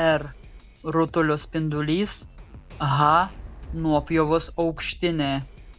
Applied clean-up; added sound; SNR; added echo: none; Wind + Drum kit; 17 dB; none.